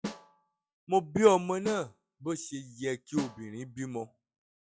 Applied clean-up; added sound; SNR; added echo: classical method log-MMSE.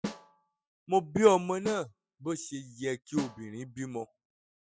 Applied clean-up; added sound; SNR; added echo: classical method spectral subtraction.